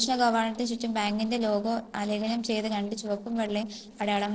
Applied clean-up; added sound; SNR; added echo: neural separator model SepFormer DNS4.